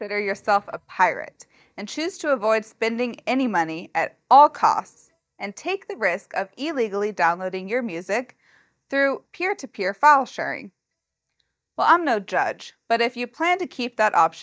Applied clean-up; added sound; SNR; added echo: neural mask model DeepFilterNet 3.